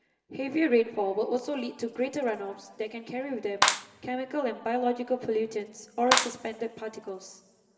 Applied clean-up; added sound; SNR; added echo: none; Clapping; 1 dB; reverberation time 1.7 s.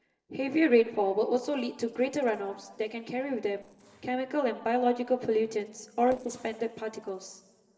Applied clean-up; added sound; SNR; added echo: neural separator model SepFormer DNS4.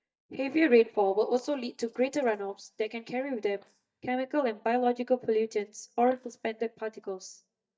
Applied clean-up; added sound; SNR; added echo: neural mask model DeepFilterNet 3.